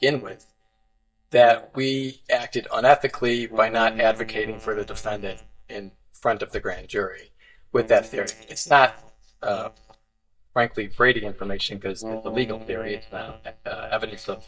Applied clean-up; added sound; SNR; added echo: neural mask model DeepFilterNet 3.